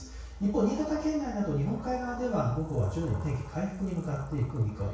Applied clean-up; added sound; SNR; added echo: none; Sliding door; 19 dB; reverberation time 0.6 s.